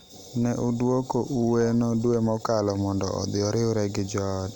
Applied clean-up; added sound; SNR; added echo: none; none; none; none.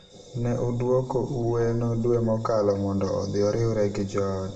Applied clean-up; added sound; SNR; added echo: none; none; none; reverberation time 0.7 s.